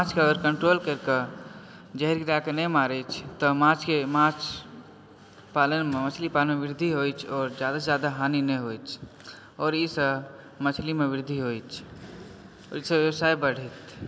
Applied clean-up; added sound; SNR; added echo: none; none; none; none.